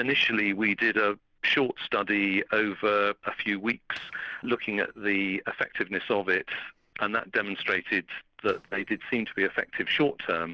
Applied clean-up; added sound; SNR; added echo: neural separator model SepFormer DNS4.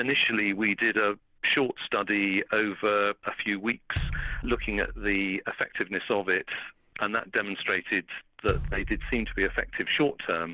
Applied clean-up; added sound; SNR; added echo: none; Bass drum; 7 dB; none.